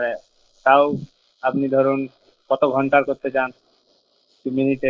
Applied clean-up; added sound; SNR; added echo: neural mask model Resemble Enhance denoiser.